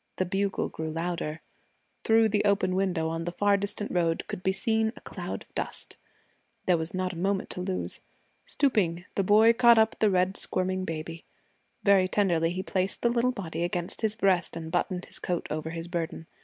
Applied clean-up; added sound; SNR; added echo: none; none; none; none.